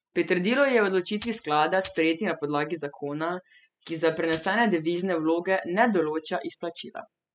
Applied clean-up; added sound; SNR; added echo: classical method spectral subtraction.